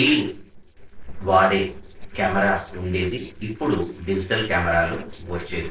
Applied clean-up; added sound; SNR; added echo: neural separator model SepFormer DNS4.